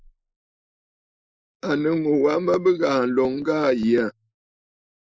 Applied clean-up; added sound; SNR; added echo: neural mask model Resemble Enhance denoiser.